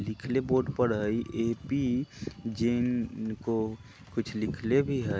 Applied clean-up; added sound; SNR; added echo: none; none; none; none.